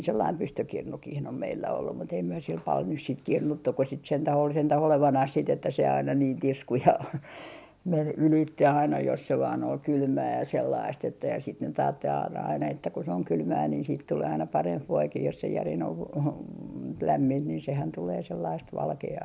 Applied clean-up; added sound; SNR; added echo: none; none; none; none.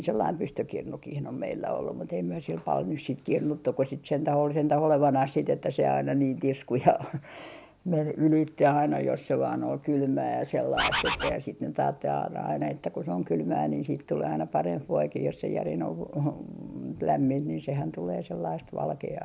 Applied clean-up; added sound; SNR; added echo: none; Bird; 0 dB; none.